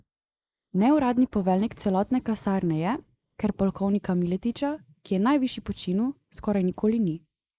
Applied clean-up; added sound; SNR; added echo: neural mask model Resemble Enhance denoiser.